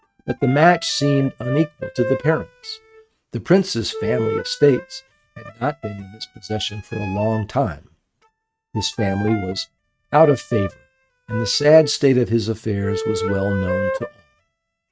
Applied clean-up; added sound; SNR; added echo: neural mask model RNNoise.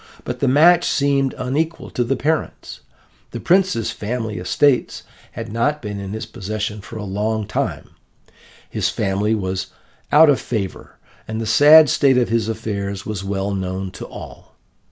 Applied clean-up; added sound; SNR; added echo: none; none; none; none.